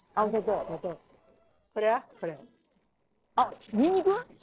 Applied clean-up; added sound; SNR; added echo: neural separator model SepFormer DNS4.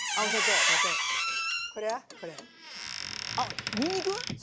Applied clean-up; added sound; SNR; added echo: none; Squeak; -5 dB; none.